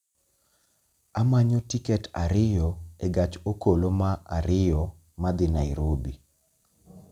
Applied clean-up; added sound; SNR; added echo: none; none; none; none.